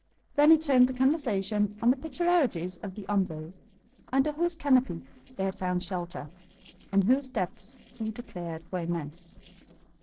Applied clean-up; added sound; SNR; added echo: neural separator model SepFormer DNS4.